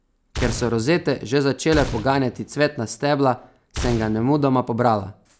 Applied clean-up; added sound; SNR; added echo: none; Gunshot, gunfire; 10 dB; none.